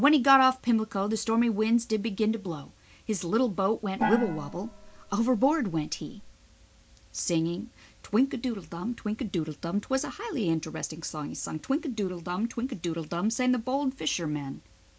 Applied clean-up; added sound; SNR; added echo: none; Gong; 7 dB; none.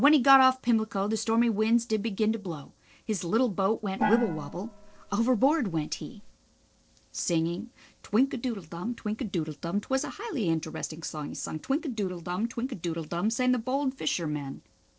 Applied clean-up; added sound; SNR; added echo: neural separator model SepFormer DNS4.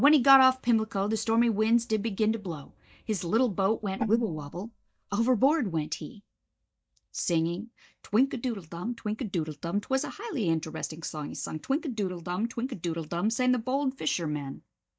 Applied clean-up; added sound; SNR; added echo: neural mask model DeepFilterNet 3.